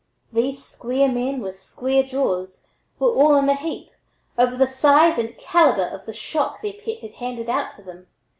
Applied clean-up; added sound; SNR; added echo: none; none; none; none.